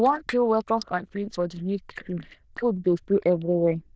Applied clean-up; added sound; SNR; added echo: neural diffusion model UNIVERSE++.